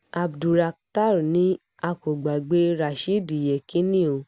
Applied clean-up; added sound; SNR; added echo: none; none; none; none.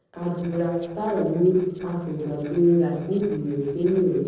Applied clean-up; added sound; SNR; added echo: neural separator model SepFormer DNS4.